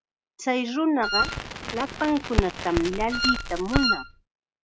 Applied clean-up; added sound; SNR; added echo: none; Crackle + Wind instrument, woodwind instrument; 0 dB; none.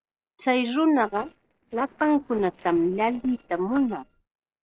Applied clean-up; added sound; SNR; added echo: neural separator model SepFormer DNS4.